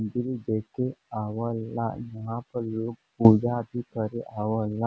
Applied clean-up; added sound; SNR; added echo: none; none; none; none.